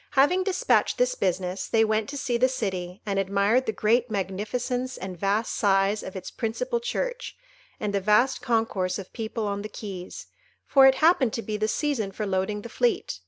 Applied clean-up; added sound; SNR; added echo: none; none; none; none.